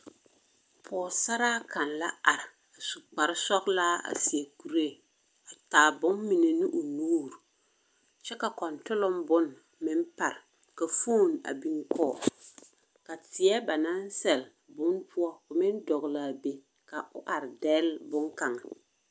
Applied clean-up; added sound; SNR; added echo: none; none; none; none.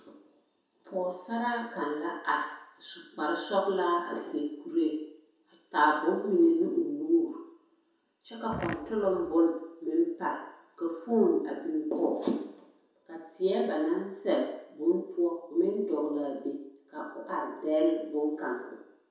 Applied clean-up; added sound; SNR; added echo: none; Fart; 10 dB; reverberation time 0.7 s.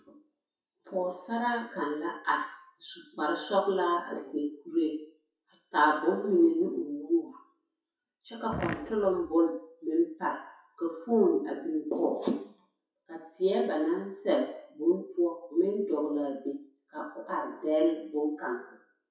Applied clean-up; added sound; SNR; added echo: classical method WPE with log-MMSE.